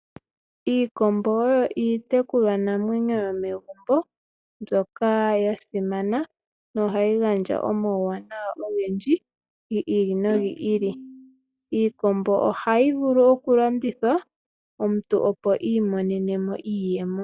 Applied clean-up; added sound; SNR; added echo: classical method log-MMSE.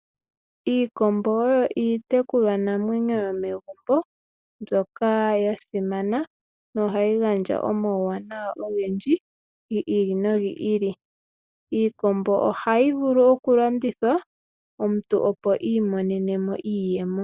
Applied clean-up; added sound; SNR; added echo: neural mask model Resemble Enhance denoiser.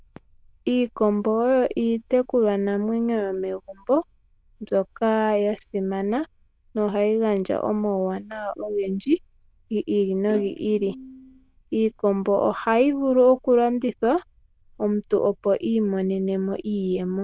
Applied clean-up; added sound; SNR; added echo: neural diffusion model UNIVERSE++.